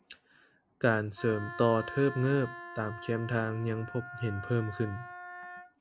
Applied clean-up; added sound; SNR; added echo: none; Wind instrument, woodwind instrument; 13 dB; none.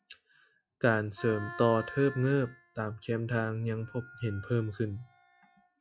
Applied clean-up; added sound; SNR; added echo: classical method log-MMSE.